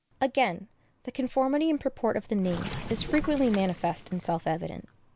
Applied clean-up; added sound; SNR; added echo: none; Gurgling + Coin (dropping); 13 dB; none.